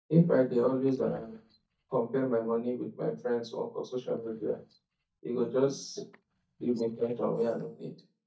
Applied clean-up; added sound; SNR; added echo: neural mask model DeepFilterNet 3.